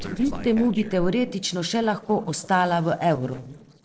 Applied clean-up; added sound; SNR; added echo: neural separator model SepFormer DNS4.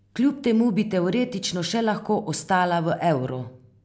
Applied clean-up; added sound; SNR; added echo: none; none; none; none.